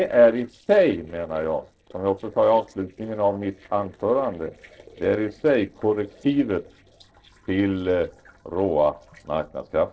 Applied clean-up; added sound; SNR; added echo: neural separator model SepFormer DNS4.